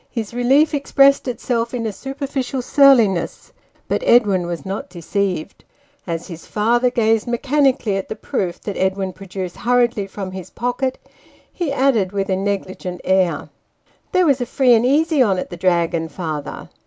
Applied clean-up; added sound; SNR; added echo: none; none; none; none.